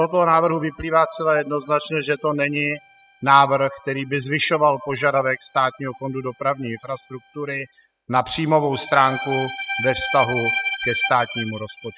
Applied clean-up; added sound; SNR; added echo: classical method spectral subtraction.